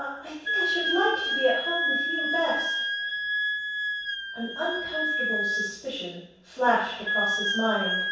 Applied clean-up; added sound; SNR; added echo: none; Wind instrument, woodwind instrument; -1 dB; reverberation time 0.7 s.